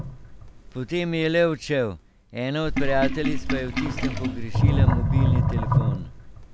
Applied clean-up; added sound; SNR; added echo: none; Sink (filling or washing); -3 dB; none.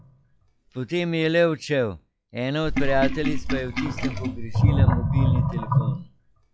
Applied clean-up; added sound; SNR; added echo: classical method log-MMSE.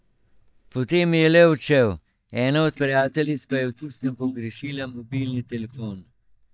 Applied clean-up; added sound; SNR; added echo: neural mask model DeepFilterNet 3.